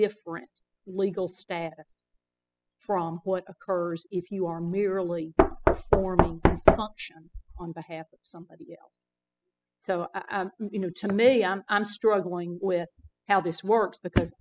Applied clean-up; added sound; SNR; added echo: classical method spectral subtraction.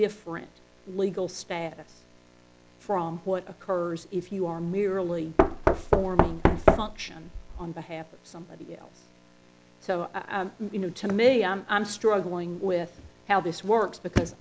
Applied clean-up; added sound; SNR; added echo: none; Knock; -4 dB; none.